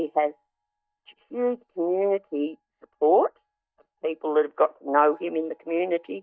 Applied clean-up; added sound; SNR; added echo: neural mask model DeepFilterNet 3.